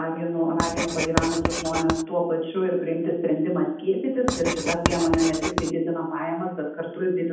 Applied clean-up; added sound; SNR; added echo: none; Writing; 4 dB; reverberation time 0.8 s.